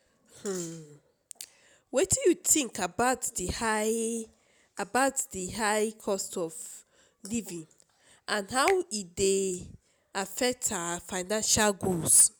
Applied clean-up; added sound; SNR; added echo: none; Finger snapping; 15 dB; none.